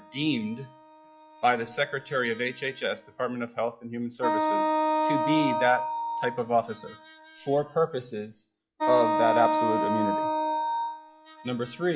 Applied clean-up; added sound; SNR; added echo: classical method log-MMSE.